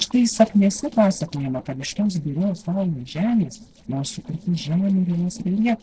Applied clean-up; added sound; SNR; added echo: neural separator model SepFormer DNS4.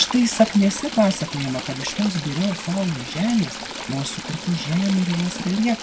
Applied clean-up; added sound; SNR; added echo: none; Stream / Trickle, dribble; 10 dB; none.